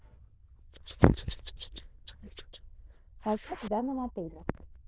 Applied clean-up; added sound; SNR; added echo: neural diffusion model UNIVERSE++.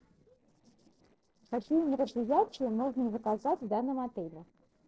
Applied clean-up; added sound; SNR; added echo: neural separator model SepFormer DNS4.